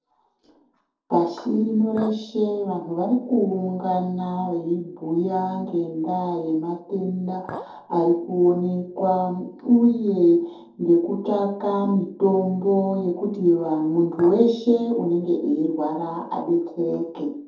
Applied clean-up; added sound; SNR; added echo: neural separator model SepFormer DNS4.